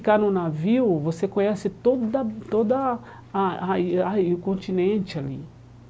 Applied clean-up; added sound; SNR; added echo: none; none; none; none.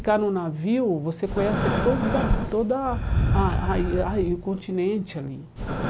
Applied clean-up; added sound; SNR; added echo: none; Breathing; 1 dB; none.